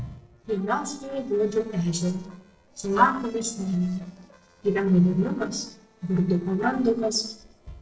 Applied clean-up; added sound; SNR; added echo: neural separator model SepFormer DNS4.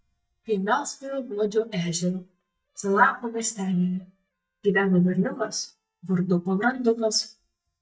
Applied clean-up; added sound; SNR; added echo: neural mask model DeepFilterNet 3.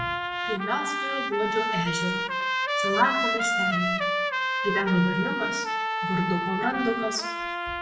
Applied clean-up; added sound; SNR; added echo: none; Trumpet; -1 dB; reverberation time 0.8 s.